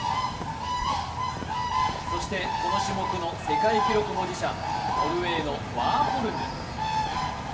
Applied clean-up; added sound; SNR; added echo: none; Bird; -3 dB; reverberation time 0.6 s.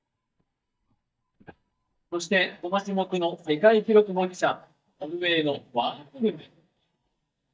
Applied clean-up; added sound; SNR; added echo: neural mask model DeepFilterNet 3.